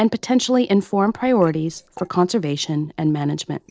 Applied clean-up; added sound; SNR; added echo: neural separator model SepFormer DNS4.